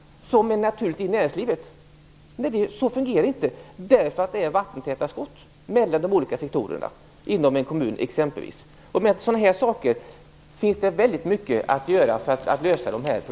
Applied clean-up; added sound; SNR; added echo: none; none; none; none.